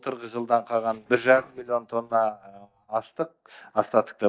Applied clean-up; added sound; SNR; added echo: neural mask model DeepFilterNet 3.